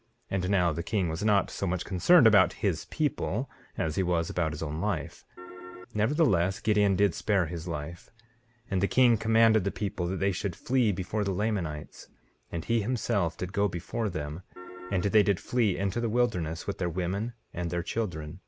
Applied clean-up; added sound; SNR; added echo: none; Piano; 13 dB; none.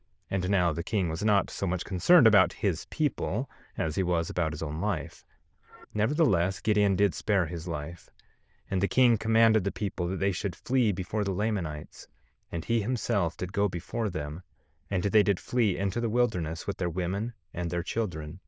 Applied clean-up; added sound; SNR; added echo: neural diffusion model UNIVERSE++.